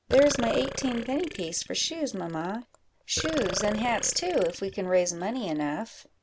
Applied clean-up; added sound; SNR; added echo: none; Burping, eructation; 11 dB; none.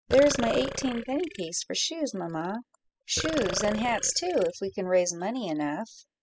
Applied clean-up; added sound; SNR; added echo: classical method spectral subtraction.